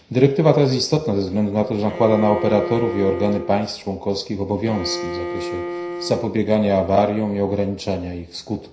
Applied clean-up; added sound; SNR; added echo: none; Bowed string instrument; 9 dB; reverberation time 0.5 s.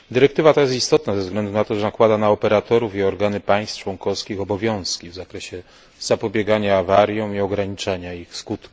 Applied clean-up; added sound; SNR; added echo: none; none; none; none.